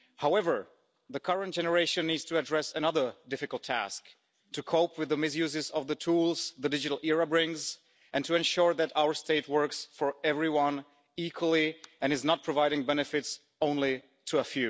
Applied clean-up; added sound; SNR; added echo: none; none; none; none.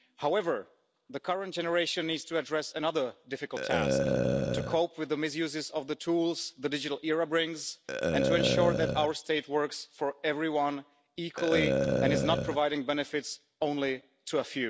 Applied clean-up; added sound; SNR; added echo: none; Burping, eructation; 1 dB; none.